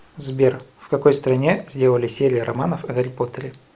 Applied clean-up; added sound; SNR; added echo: none; none; none; none.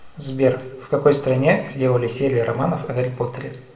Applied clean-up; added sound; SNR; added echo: none; none; none; reverberation time 0.8 s.